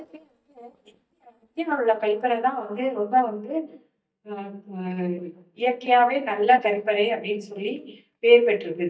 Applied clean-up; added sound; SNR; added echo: neural mask model DeepFilterNet 3.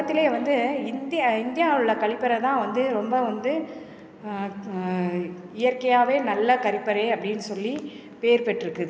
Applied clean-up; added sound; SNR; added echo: none; none; none; none.